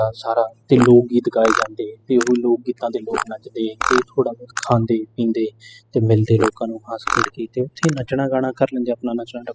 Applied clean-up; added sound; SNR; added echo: classical method spectral subtraction.